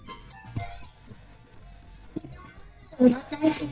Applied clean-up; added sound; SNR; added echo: neural mask model DeepFilterNet 3.